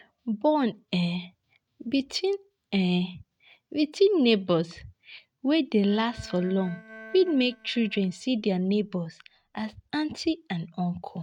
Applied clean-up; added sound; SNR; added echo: neural mask model RNNoise.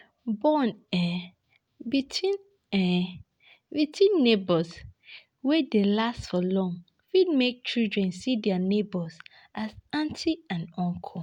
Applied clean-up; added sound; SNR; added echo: none; none; none; none.